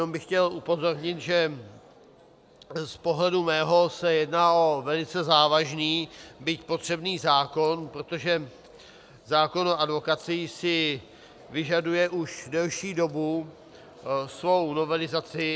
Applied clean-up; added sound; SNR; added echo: none; none; none; none.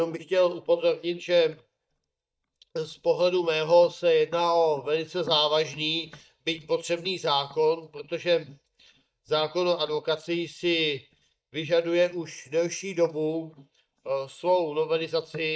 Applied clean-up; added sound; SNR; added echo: neural mask model DeepFilterNet 3.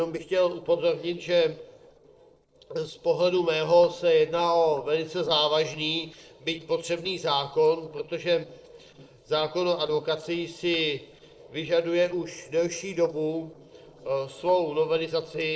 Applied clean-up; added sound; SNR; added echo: neural separator model SepFormer DNS4.